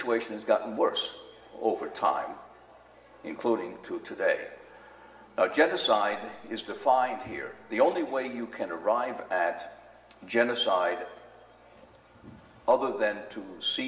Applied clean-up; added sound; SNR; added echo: none; none; none; reverberation time 2.4 s.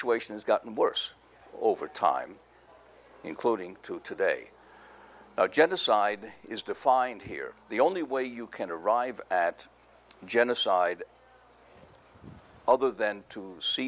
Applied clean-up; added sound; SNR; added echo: none; none; none; none.